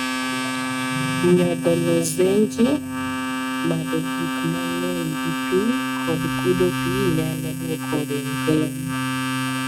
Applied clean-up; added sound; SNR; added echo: neural mask model RNNoise.